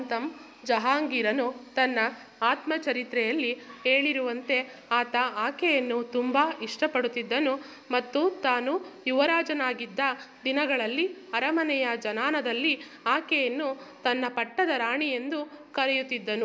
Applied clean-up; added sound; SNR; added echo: none; none; none; none.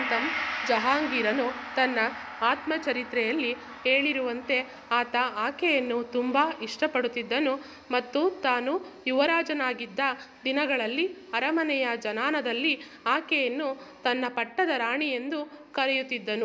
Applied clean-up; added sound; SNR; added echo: none; Gong; 13 dB; none.